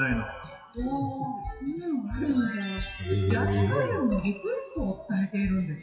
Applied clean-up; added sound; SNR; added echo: classical method WPE with log-MMSE.